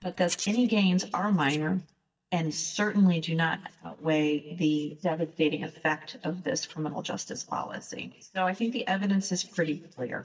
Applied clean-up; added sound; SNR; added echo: neural mask model DeepFilterNet 3.